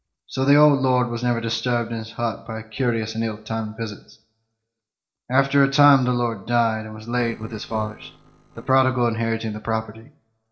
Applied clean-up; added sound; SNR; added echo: neural separator model SepFormer DNS4.